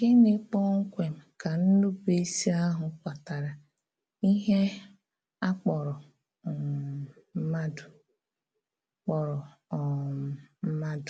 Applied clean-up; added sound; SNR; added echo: none; none; none; none.